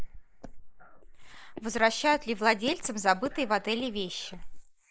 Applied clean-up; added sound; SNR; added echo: neural mask model Resemble Enhance denoiser.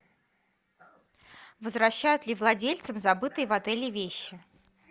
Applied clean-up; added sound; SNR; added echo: none; none; none; none.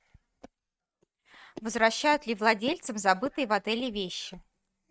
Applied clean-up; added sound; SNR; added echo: neural mask model RNNoise.